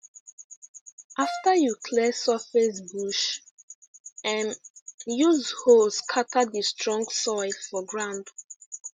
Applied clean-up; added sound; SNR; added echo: none; Brass instrument; 10 dB; none.